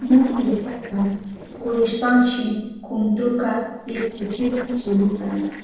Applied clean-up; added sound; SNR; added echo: neural separator model SepFormer DNS4.